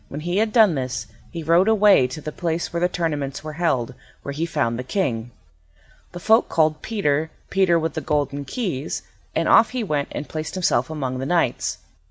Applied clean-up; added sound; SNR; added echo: none; Bass drum; 16 dB; none.